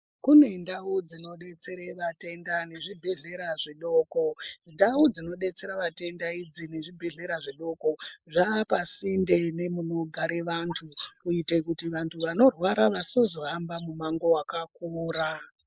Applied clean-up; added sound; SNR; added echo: neural mask model Resemble Enhance denoiser.